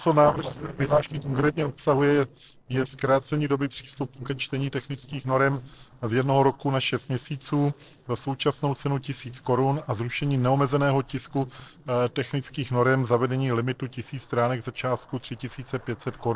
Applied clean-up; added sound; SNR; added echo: neural separator model SepFormer DNS4.